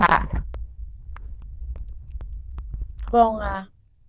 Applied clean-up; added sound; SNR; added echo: neural diffusion model UNIVERSE++.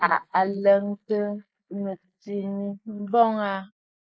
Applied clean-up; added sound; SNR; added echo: neural mask model Resemble Enhance denoiser.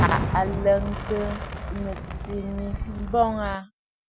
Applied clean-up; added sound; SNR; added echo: none; Fireworks; 2 dB; none.